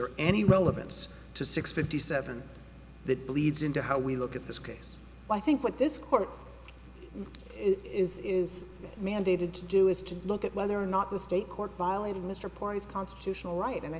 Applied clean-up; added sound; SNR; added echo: none; none; none; none.